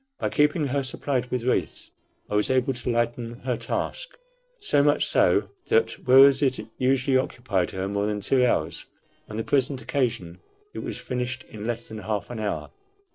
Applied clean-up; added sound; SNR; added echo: neural separator model SepFormer DNS4.